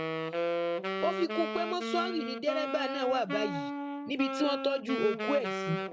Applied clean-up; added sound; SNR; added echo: none; Wind instrument, woodwind instrument; 2 dB; none.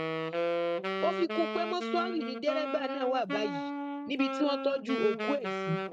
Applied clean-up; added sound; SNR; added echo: neural mask model RNNoise.